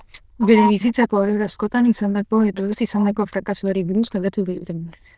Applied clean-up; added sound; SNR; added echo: neural diffusion model UNIVERSE++.